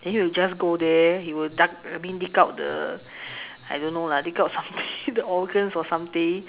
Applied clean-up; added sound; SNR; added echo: none; none; none; none.